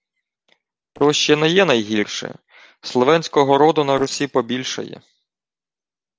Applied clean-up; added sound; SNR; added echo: neural separator model SepFormer DNS4.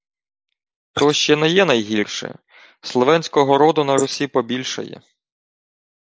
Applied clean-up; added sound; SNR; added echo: neural mask model Resemble Enhance denoiser.